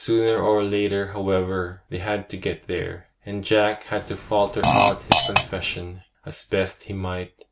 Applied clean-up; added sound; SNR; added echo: none; Fart; -1 dB; none.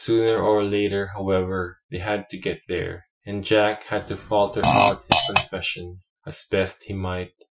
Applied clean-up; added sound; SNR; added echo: classical method Wiener filter.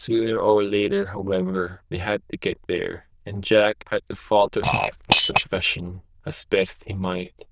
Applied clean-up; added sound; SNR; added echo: neural diffusion model UNIVERSE++.